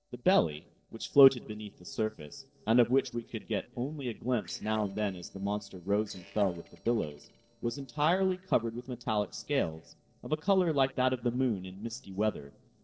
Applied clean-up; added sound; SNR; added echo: neural separator model SepFormer DNS4.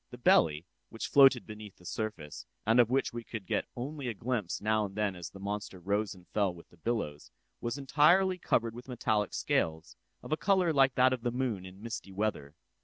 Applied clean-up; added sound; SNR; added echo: none; none; none; none.